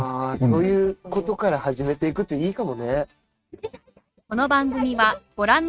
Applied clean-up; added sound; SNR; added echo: neural mask model RNNoise.